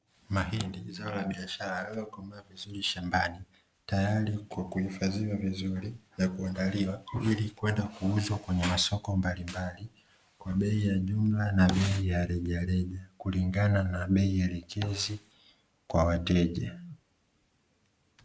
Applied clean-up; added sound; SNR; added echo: none; Telephone; 15 dB; none.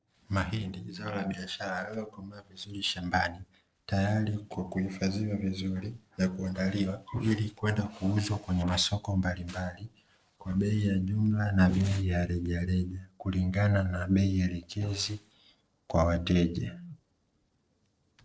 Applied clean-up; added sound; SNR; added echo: neural separator model SepFormer DNS4.